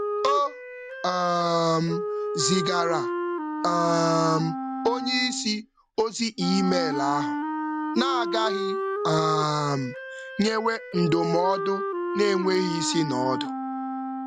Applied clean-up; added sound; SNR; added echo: none; Wind instrument, woodwind instrument; 4 dB; none.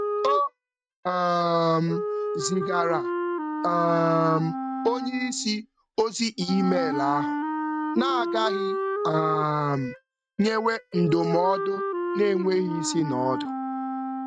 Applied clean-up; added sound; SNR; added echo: neural mask model RNNoise.